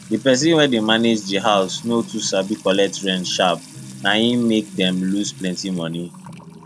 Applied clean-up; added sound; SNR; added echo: none; Trickle, dribble / Water tap, faucet / Music; 17 dB; none.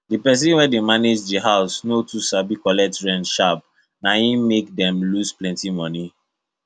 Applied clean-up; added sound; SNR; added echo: none; none; none; none.